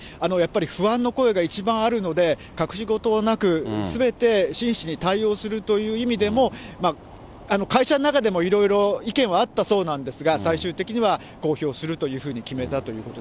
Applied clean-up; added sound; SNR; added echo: none; none; none; none.